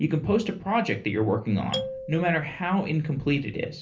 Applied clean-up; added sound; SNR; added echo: none; Marimba, xylophone; 12 dB; reverberation time 0.3 s.